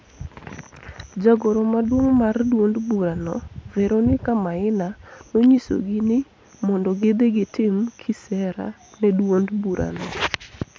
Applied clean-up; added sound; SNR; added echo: none; none; none; none.